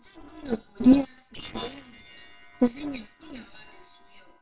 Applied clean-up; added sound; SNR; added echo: neural separator model SepFormer WHAMR!.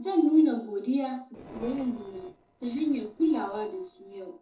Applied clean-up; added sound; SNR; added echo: neural separator model SepFormer DNS4.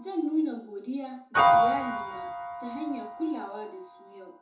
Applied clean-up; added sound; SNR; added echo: none; Piano; -5 dB; reverberation time 0.6 s.